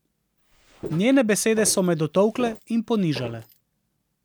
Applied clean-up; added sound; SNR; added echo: none; Walk, footsteps; 17 dB; none.